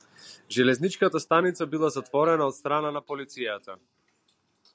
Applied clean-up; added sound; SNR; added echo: none; none; none; none.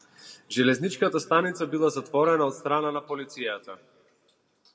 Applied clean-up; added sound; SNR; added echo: none; none; none; reverberation time 0.3 s.